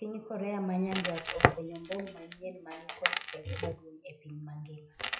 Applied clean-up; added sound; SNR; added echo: classical method WPE with log-MMSE.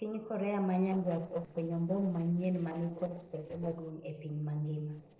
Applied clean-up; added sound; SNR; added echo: neural separator model SepFormer DNS4.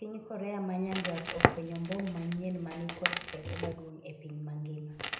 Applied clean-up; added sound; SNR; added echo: none; Crackle; -1 dB; reverberation time 0.8 s.